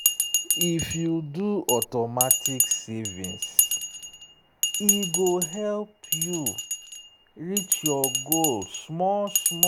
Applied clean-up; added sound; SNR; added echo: none; Bell; -1 dB; none.